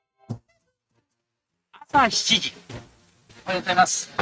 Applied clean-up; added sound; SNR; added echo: neural mask model RNNoise.